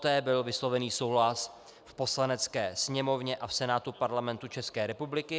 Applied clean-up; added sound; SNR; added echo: none; none; none; none.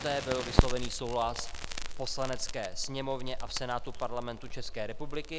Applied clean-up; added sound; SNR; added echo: none; Crackle; -3 dB; none.